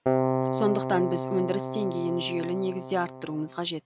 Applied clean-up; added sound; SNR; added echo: none; Keyboard (musical); 1 dB; none.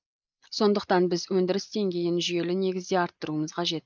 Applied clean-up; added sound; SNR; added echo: neural mask model Resemble Enhance denoiser.